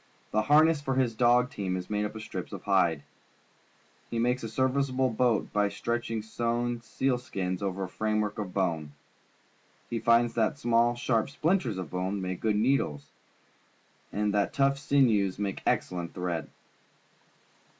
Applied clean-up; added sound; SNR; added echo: none; none; none; none.